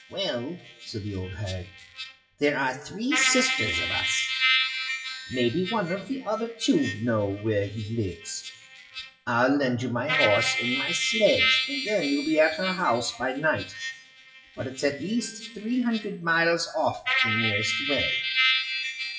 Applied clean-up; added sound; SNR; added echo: classical method WPE with log-MMSE.